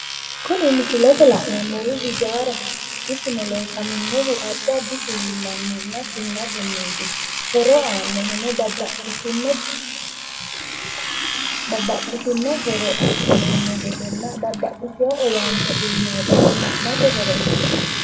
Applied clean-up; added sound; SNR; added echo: none; Domestic sounds, home sounds; 5 dB; reverberation time 1.1 s.